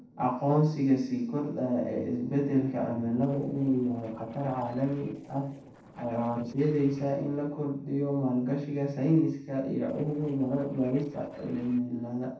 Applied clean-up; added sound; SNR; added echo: neural separator model SepFormer DNS4.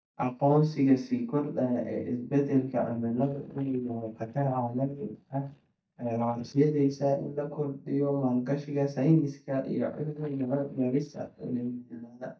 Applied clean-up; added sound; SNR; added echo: neural mask model DeepFilterNet 3.